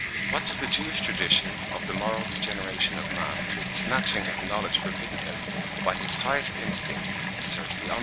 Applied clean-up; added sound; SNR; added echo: none; Bathtub (filling or washing) / Water tap, faucet; 2 dB; none.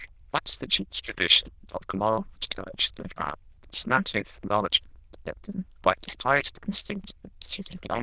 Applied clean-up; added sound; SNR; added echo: neural diffusion model UNIVERSE++.